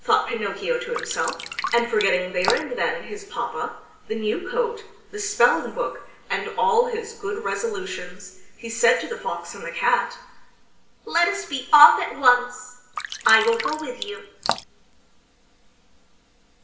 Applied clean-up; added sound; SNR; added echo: none; Drip; 7 dB; reverberation time 0.8 s.